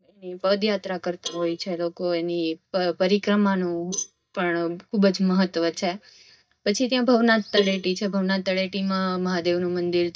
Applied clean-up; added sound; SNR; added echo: neural mask model DeepFilterNet 3.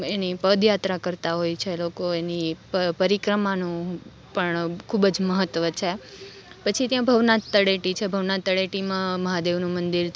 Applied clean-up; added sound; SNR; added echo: none; none; none; none.